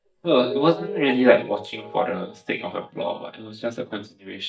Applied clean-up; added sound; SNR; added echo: neural mask model DeepFilterNet 3.